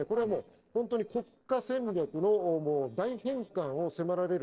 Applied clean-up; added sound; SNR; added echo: neural separator model SepFormer DNS4.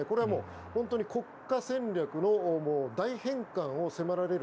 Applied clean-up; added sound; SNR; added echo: none; none; none; none.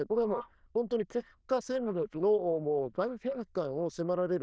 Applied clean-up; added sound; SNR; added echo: neural diffusion model UNIVERSE++.